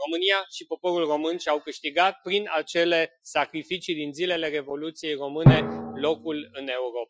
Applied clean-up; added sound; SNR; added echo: classical method Wiener filter.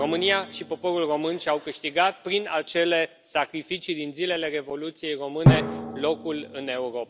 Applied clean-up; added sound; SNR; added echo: none; Drum; 3 dB; none.